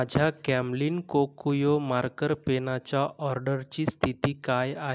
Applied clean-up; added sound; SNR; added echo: none; none; none; none.